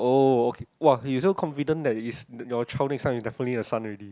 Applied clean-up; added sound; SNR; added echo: none; none; none; none.